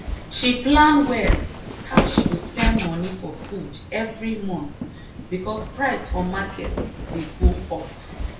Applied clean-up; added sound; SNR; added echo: none; Walk, footsteps; 2 dB; reverberation time 0.3 s.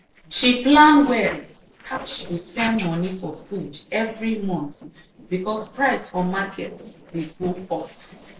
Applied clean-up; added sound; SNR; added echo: neural separator model SepFormer DNS4.